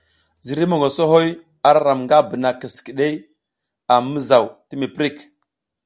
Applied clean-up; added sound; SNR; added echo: none; none; none; none.